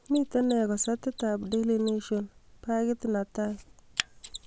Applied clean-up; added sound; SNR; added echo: none; Mechanisms; 15 dB; none.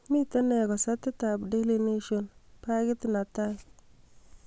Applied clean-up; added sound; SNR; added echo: none; none; none; none.